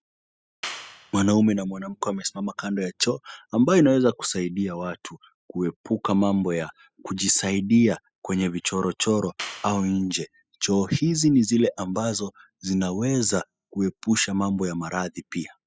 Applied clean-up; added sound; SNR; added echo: classical method spectral subtraction.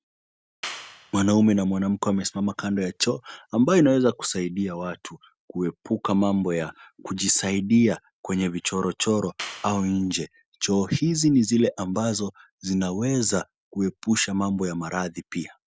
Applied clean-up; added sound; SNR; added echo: none; Clapping; 14 dB; none.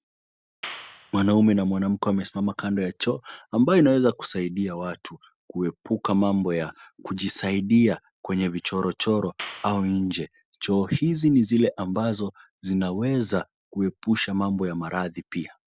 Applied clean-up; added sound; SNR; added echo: neural separator model SepFormer DNS4.